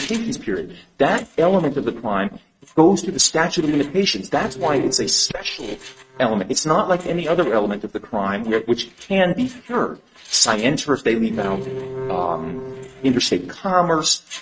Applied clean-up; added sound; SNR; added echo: neural mask model RNNoise.